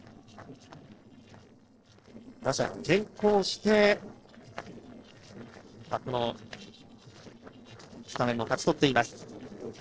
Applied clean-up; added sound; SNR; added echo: neural separator model SepFormer DNS4.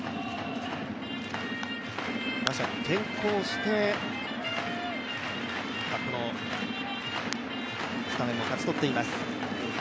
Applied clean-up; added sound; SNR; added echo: none; none; none; none.